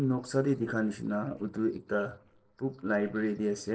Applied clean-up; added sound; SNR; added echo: neural separator model SepFormer DNS4.